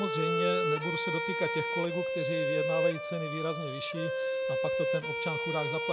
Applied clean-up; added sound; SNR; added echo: none; Bowed string instrument; -3 dB; none.